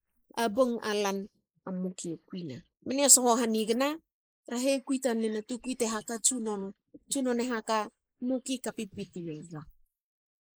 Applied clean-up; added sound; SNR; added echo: neural mask model Resemble Enhance denoiser.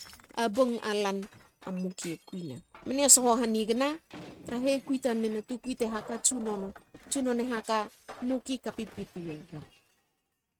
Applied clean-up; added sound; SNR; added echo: neural mask model RNNoise.